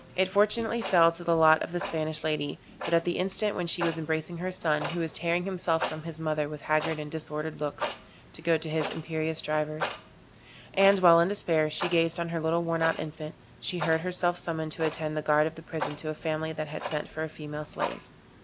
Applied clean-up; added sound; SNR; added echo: none; Clock; 12 dB; none.